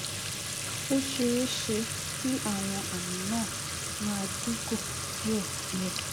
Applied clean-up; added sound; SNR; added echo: none; Fill (with liquid) / Trickle, dribble / Sink (filling or washing); 1 dB; none.